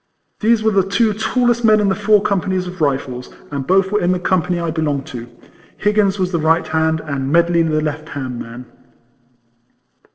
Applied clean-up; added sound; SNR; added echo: neural separator model SepFormer DNS4.